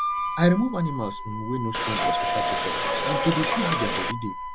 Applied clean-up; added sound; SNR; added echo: none; Subway, metro, underground / Doorbell + Harmonica; 0 dB; none.